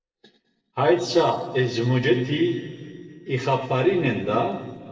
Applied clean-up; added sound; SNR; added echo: neural separator model SepFormer DNS4.